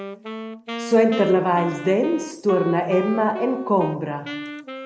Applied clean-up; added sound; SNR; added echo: none; Wind instrument, woodwind instrument; 11 dB; none.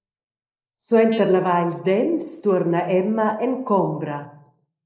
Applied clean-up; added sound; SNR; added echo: neural mask model Resemble Enhance denoiser.